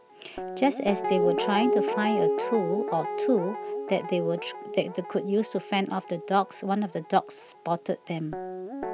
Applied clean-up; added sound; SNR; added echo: none; Guitar; 3 dB; none.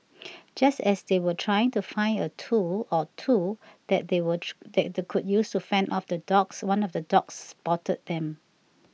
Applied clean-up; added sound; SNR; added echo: none; none; none; none.